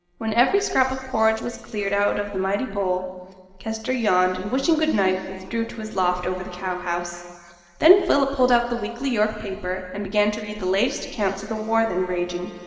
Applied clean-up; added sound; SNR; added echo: neural separator model SepFormer DNS4.